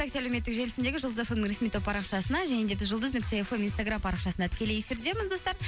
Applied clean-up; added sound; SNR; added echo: none; none; none; none.